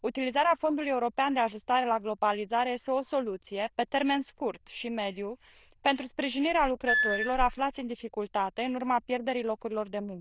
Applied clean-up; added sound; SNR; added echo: neural diffusion model UNIVERSE++.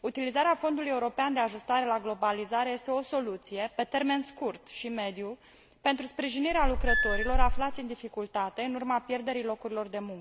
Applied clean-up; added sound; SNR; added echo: none; Squeak / Screech; -5 dB; none.